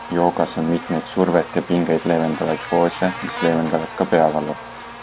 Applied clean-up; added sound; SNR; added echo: none; Buzz; 13 dB; none.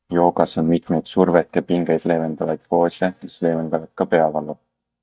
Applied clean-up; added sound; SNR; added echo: neural mask model DeepFilterNet 3.